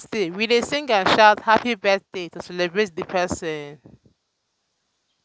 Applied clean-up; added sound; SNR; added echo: none; none; none; none.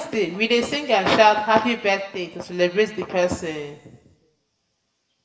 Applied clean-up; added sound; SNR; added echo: none; none; none; reverberation time 0.9 s.